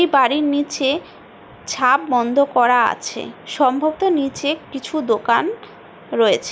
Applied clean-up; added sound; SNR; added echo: none; none; none; none.